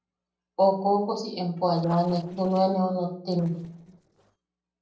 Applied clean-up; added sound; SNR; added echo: neural separator model SepFormer DNS4.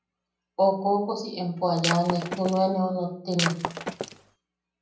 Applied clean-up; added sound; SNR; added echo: none; Shatter; 5 dB; reverberation time 0.6 s.